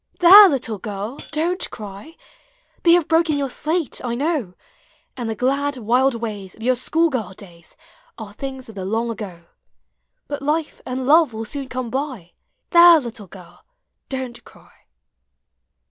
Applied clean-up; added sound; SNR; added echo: none; Hi-hat; 12 dB; none.